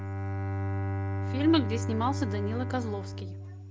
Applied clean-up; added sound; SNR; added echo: none; Bowed string instrument; 0 dB; none.